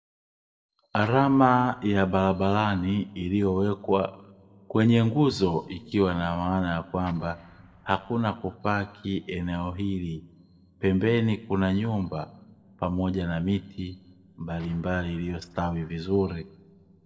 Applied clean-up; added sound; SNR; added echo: neural separator model SepFormer DNS4.